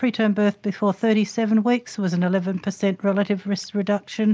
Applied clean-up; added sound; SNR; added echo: none; none; none; none.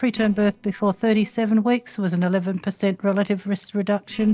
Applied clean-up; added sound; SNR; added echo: neural separator model SepFormer DNS4.